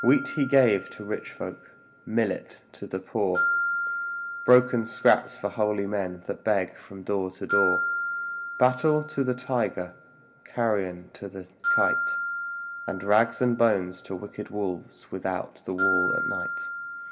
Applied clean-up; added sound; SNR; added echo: none; Glockenspiel; 4 dB; reverberation time 1.1 s.